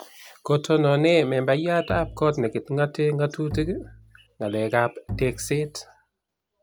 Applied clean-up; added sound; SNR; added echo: none; Bowed string instrument; 14 dB; none.